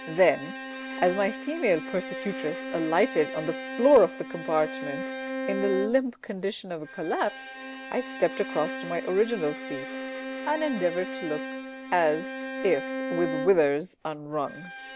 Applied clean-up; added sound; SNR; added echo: none; Bowed string instrument; 8 dB; none.